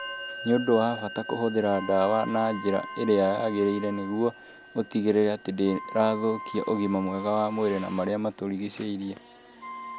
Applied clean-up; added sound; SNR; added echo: none; Musical instrument + Wind instrument, woodwind instrument; 13 dB; none.